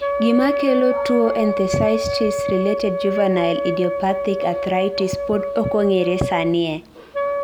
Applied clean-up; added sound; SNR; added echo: none; Wind instrument, woodwind instrument; 3 dB; none.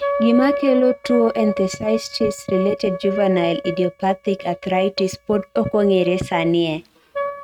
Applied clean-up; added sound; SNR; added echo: neural mask model RNNoise.